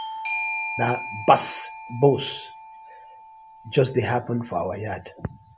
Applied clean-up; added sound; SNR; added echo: none; Bell / Doorbell; 10 dB; none.